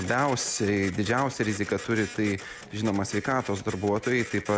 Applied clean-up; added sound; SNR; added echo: none; Printer; 15 dB; none.